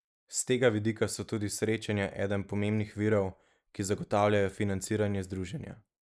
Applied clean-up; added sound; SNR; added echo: neural mask model Resemble Enhance denoiser.